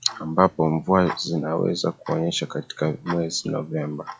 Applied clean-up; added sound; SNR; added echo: classical method log-MMSE.